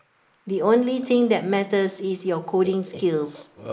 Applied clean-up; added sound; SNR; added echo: neural mask model Resemble Enhance denoiser.